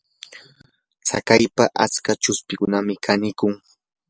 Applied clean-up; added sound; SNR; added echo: none; none; none; none.